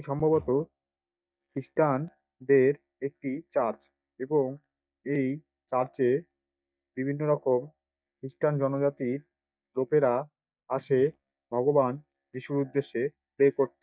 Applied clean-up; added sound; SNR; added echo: neural mask model DeepFilterNet 3.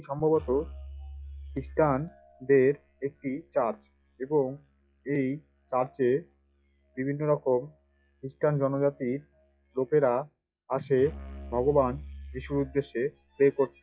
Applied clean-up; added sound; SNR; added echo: classical method log-MMSE.